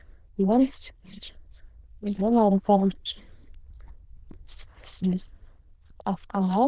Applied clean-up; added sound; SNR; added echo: neural diffusion model UNIVERSE++.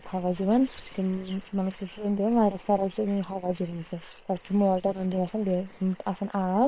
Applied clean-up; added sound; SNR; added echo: neural separator model SepFormer WHAM!.